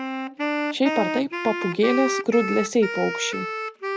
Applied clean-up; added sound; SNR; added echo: none; Wind instrument, woodwind instrument; 4 dB; none.